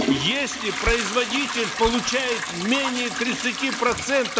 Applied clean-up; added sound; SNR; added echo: none; Trickle, dribble / Toilet flush / Hiss; 4 dB; none.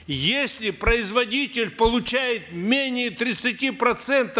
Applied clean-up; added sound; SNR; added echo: none; none; none; none.